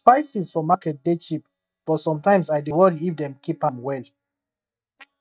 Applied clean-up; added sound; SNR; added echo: neural mask model DeepFilterNet 3.